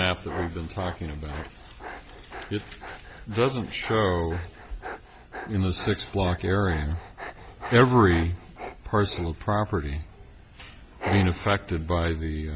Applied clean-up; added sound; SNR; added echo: none; Dog; 13 dB; none.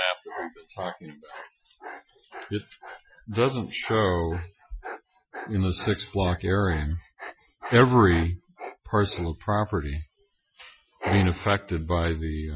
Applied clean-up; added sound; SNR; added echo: classical method Wiener filter.